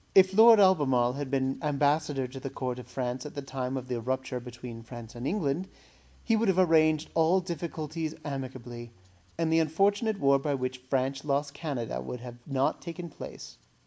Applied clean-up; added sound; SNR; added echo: none; none; none; none.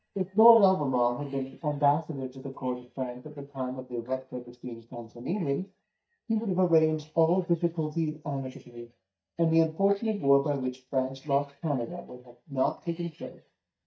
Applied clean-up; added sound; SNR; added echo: neural mask model DeepFilterNet 3.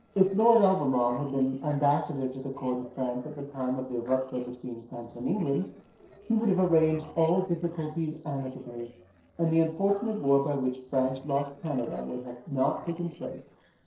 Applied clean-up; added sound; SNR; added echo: neural separator model SepFormer DNS4.